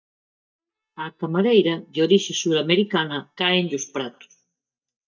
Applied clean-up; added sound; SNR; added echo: neural mask model DeepFilterNet 3.